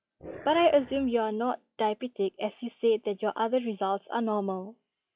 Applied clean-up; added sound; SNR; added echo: classical method log-MMSE.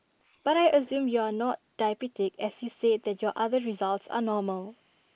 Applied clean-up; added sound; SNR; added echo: neural mask model Resemble Enhance denoiser.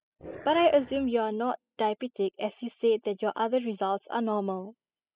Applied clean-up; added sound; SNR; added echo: classical method spectral subtraction.